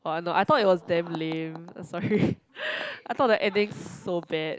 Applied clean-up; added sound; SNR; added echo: none; none; none; none.